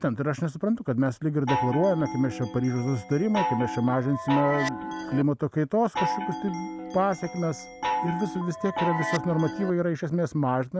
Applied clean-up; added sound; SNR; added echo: none; Chime; 5 dB; none.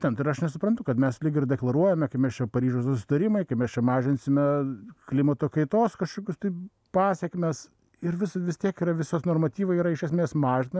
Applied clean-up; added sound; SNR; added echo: none; none; none; none.